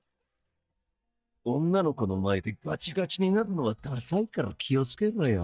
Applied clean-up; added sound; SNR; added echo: neural mask model DeepFilterNet 3.